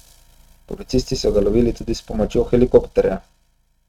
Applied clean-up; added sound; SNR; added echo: neural mask model RNNoise.